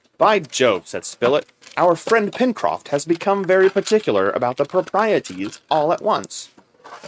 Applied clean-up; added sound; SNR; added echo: neural mask model RNNoise.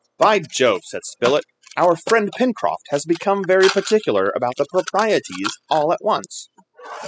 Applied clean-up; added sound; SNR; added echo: classical method spectral subtraction.